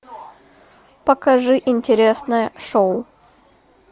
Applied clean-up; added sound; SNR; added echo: none; none; none; none.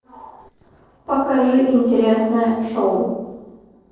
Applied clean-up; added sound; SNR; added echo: neural separator model SepFormer DNS4.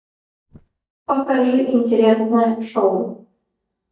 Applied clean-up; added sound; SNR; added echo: neural mask model DeepFilterNet 3.